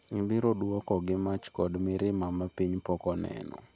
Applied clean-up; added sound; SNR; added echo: none; none; none; none.